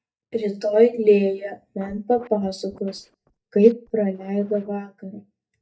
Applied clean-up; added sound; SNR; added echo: neural mask model DeepFilterNet 3.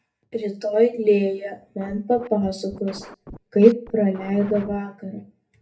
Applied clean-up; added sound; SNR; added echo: none; Scratching (performance technique); 20 dB; reverberation time 0.3 s.